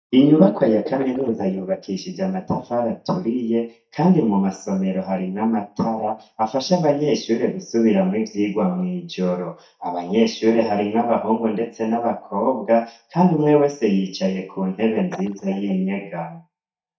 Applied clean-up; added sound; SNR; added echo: neural mask model DeepFilterNet 3.